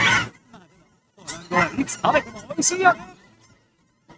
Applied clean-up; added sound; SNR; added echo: neural mask model RNNoise.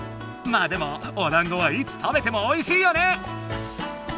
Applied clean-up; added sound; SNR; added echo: none; none; none; none.